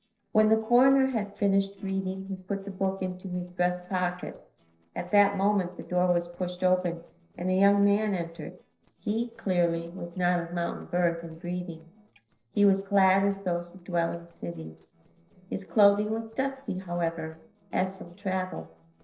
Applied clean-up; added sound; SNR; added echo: neural separator model SepFormer DNS4.